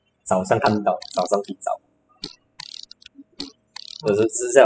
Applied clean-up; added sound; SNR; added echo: classical method spectral subtraction.